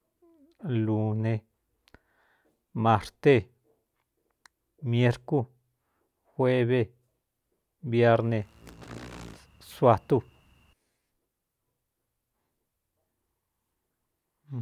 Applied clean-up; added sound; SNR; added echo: none; Insect; 19 dB; none.